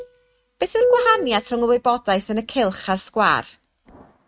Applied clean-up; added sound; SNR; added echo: neural mask model RNNoise.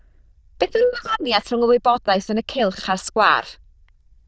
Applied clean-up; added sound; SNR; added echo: neural diffusion model UNIVERSE++.